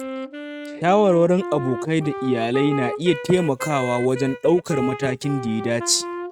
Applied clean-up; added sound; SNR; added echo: neural mask model RNNoise.